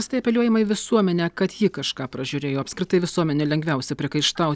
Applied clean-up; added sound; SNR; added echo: none; none; none; none.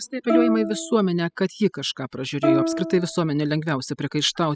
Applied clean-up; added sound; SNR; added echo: classical method spectral subtraction.